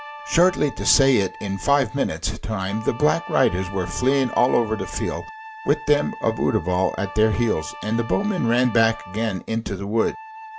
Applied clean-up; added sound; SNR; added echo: none; Wind instrument, woodwind instrument + Trumpet; 15 dB; none.